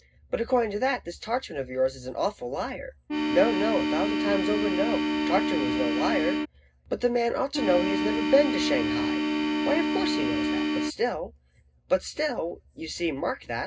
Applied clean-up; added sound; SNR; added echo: none; Organ; -2 dB; reverberation time 0.2 s.